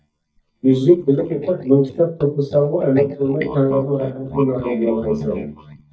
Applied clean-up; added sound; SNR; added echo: neural mask model DeepFilterNet 3.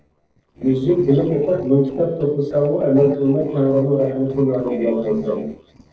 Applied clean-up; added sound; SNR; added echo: neural separator model SepFormer DNS4.